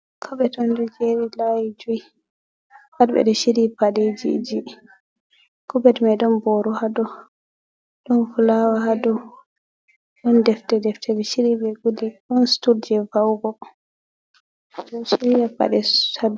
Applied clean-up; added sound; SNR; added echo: none; none; none; none.